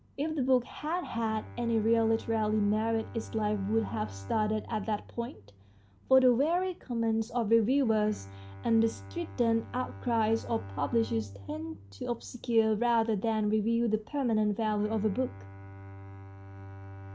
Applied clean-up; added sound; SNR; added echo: none; Bowed string instrument; 16 dB; none.